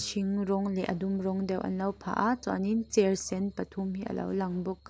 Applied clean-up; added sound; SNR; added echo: none; none; none; none.